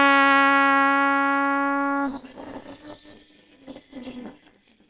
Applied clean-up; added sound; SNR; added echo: neural separator model SepFormer WHAMR!.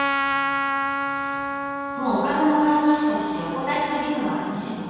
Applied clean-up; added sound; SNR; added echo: none; Trumpet; 4 dB; reverberation time 2.1 s.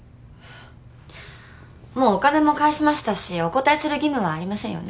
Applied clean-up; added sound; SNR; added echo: none; none; none; none.